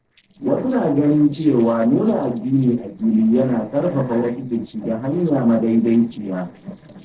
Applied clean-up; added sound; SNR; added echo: neural separator model SepFormer DNS4.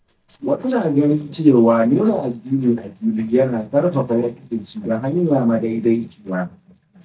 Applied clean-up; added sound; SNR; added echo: neural mask model DeepFilterNet 3.